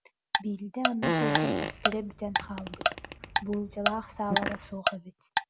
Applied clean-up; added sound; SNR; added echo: none; Fart + Tick-tock; -4 dB; none.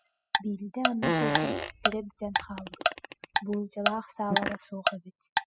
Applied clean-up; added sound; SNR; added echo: classical method spectral subtraction.